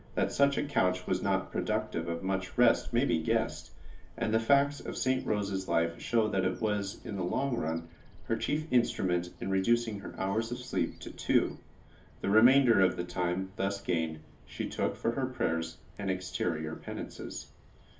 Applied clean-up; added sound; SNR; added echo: none; Bird vocalization, bird call, bird song; 17 dB; reverberation time 0.3 s.